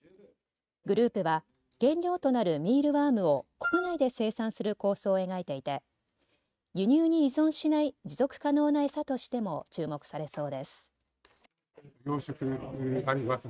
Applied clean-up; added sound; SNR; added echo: neural mask model RNNoise.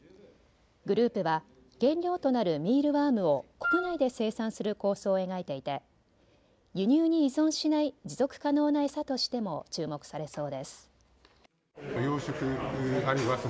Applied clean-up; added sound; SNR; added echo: none; Wind instrument, woodwind instrument; 4 dB; none.